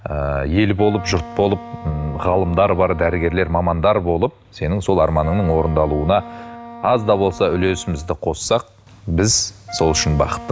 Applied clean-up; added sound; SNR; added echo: none; Wind instrument, woodwind instrument; 18 dB; none.